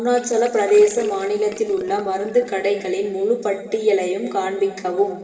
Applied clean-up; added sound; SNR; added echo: neural separator model SepFormer DNS4.